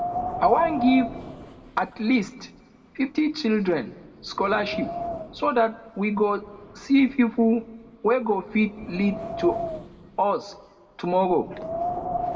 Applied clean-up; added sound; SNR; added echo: none; Wind; 9 dB; reverberation time 1.0 s.